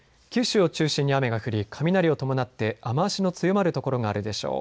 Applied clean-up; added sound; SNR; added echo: none; none; none; none.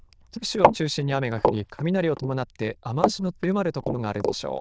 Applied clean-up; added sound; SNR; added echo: neural diffusion model UNIVERSE++.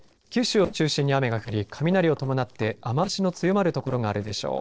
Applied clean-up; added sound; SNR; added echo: neural separator model SepFormer DNS4.